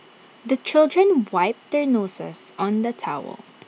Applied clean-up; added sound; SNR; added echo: none; none; none; none.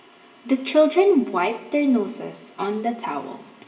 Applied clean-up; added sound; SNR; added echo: none; none; none; reverberation time 0.8 s.